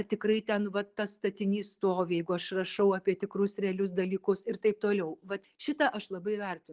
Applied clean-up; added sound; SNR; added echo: none; none; none; none.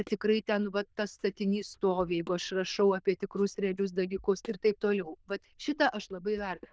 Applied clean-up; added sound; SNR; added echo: neural diffusion model UNIVERSE++.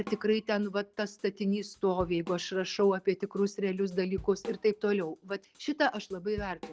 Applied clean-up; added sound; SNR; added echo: none; Drum / Drum kit; 19 dB; none.